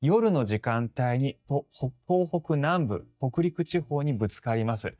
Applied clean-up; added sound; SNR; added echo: neural mask model DeepFilterNet 3.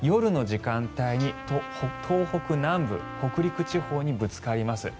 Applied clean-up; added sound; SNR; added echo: none; Trumpet; 14 dB; none.